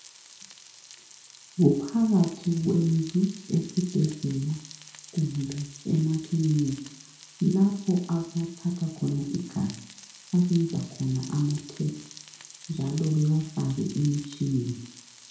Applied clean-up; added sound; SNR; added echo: none; Frying (food); 20 dB; reverberation time 0.5 s.